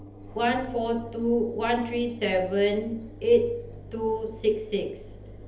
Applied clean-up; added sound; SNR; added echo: none; Engine; 15 dB; reverberation time 0.7 s.